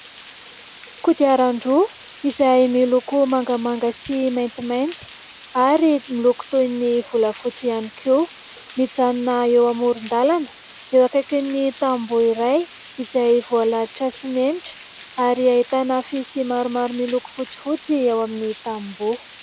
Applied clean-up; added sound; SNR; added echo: none; Water; 17 dB; none.